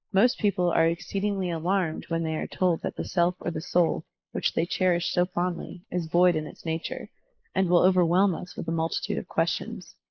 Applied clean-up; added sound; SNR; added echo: neural mask model Resemble Enhance denoiser.